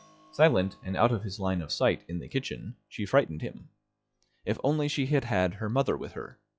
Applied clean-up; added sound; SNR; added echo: classical method log-MMSE.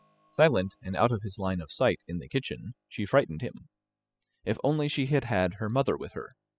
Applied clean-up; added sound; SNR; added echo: classical method spectral subtraction.